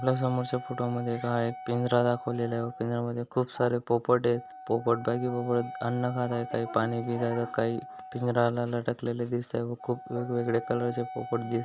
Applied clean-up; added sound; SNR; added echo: none; Wind instrument, woodwind instrument; 14 dB; none.